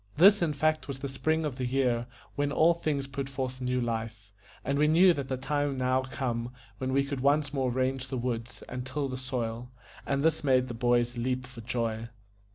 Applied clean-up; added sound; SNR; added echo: none; none; none; none.